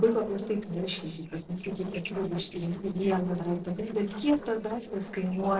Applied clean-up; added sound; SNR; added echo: neural separator model SepFormer DNS4.